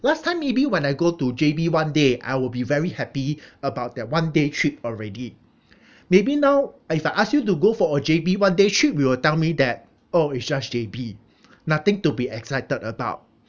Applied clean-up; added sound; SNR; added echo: none; none; none; none.